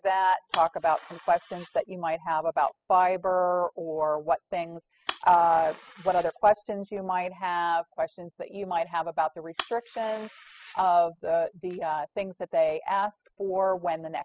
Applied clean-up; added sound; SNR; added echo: classical method spectral subtraction.